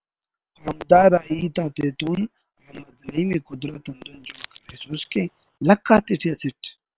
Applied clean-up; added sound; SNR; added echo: neural separator model SepFormer WHAM!.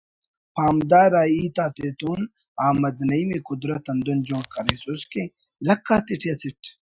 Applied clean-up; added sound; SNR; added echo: classical method Wiener filter.